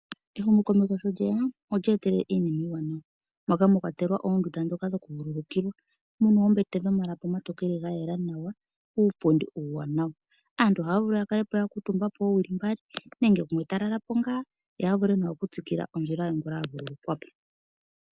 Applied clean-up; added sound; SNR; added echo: none; none; none; none.